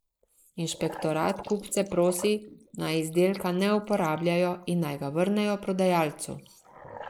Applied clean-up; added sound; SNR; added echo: neural mask model Resemble Enhance denoiser.